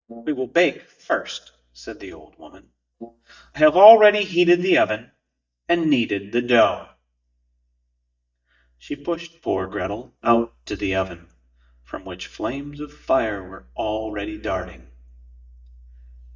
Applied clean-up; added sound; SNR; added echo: neural mask model DeepFilterNet 3.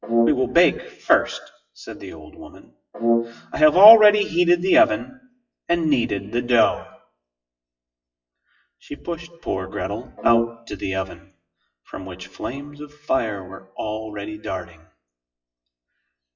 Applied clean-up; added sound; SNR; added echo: classical method WPE with log-MMSE.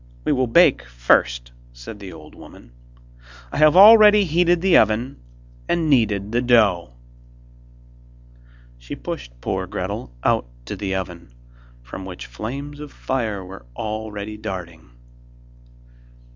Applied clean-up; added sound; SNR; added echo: none; none; none; none.